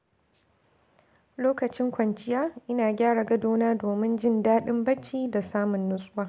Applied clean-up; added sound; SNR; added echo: none; none; none; none.